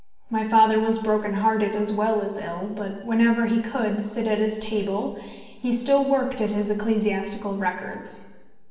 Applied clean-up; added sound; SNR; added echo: none; none; none; reverberation time 1.4 s.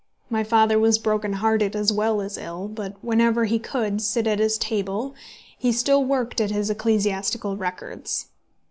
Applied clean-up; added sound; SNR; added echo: none; none; none; none.